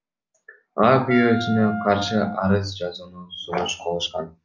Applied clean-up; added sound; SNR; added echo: none; Wind instrument, woodwind instrument; 9 dB; none.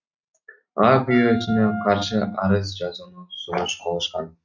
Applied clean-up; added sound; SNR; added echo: neural mask model RNNoise.